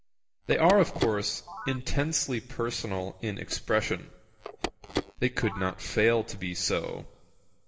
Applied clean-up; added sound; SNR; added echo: none; Telephone; 10 dB; reverberation time 0.8 s.